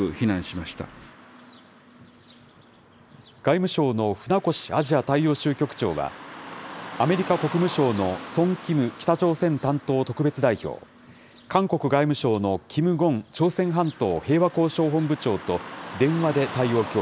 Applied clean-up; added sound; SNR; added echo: none; Car passing by / Traffic noise, roadway noise; 16 dB; none.